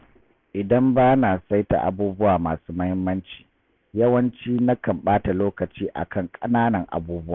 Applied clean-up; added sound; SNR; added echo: none; none; none; none.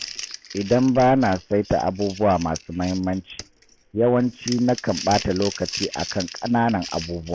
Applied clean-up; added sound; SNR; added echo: none; Crumpling, crinkling; 14 dB; none.